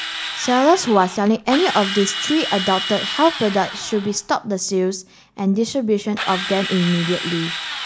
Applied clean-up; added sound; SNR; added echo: none; Drill; 8 dB; none.